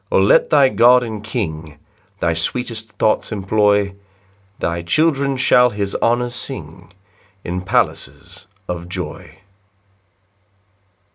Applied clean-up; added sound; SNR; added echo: none; none; none; none.